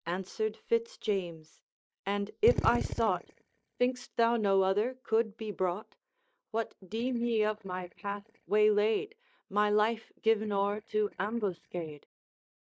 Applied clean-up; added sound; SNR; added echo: neural mask model DeepFilterNet 3.